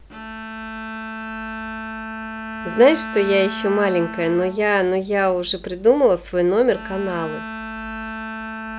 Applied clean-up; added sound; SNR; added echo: none; Bowed string instrument; 11 dB; none.